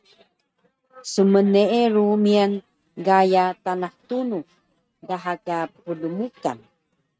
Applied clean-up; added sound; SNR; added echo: neural mask model RNNoise.